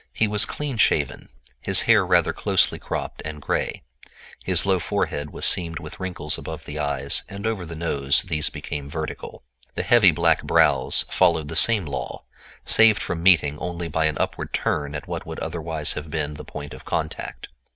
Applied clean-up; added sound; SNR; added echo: none; none; none; none.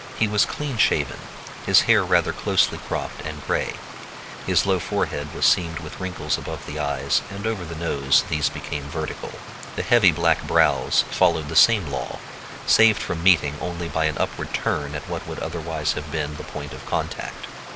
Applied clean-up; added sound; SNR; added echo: none; Stream; 13 dB; none.